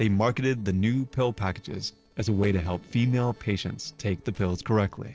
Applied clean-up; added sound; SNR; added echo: neural separator model SepFormer DNS4.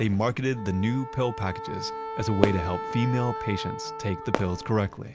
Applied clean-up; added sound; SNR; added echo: none; Wind instrument, woodwind instrument + Fireworks; 6 dB; none.